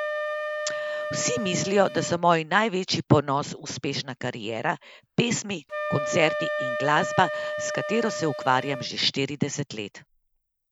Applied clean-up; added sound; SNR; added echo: none; Wind instrument, woodwind instrument; 7 dB; none.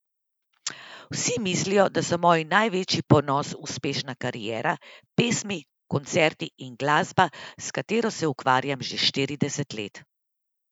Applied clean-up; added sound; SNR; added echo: none; none; none; none.